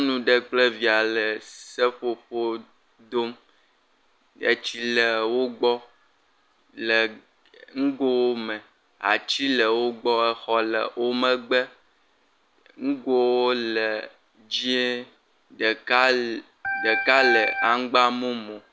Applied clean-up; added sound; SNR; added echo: none; Organ; 0 dB; none.